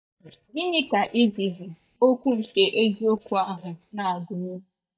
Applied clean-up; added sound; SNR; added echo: neural mask model DeepFilterNet 3.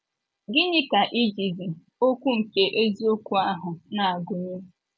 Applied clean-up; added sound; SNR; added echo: none; none; none; none.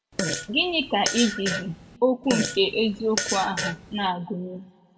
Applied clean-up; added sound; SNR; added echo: none; Fart; 5 dB; reverberation time 1.6 s.